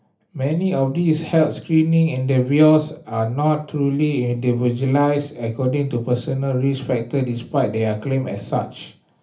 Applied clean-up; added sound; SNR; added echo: none; none; none; reverberation time 0.3 s.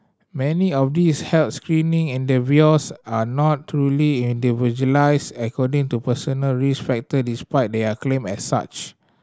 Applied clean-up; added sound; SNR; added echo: none; none; none; none.